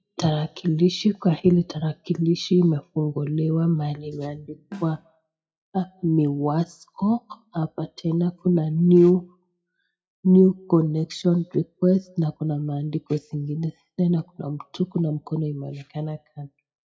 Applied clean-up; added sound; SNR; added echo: classical method WPE with log-MMSE.